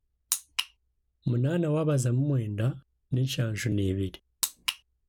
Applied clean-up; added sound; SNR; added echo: none; none; none; none.